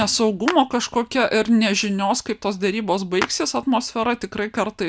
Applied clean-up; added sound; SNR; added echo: none; Clapping; 14 dB; none.